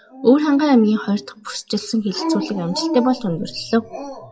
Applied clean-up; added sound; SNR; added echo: classical method WPE with log-MMSE.